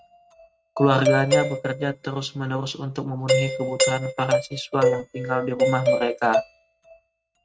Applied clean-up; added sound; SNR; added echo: neural mask model RNNoise.